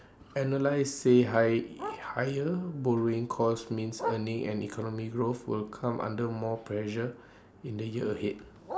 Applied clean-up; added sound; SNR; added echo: none; Bark; 14 dB; none.